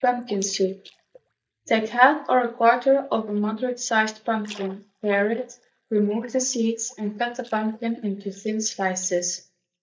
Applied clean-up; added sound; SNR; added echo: neural mask model DeepFilterNet 3.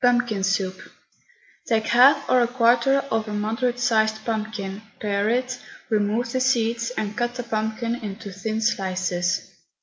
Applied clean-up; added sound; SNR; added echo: none; none; none; none.